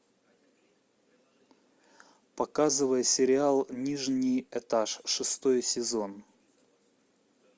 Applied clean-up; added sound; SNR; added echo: none; none; none; none.